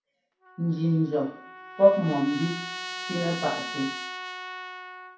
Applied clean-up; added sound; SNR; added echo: none; Trumpet; 10 dB; reverberation time 0.6 s.